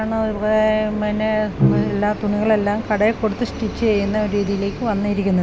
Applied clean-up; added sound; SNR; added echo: none; Bowed string instrument; 7 dB; none.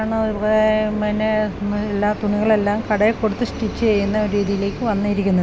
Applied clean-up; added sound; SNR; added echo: none; none; none; none.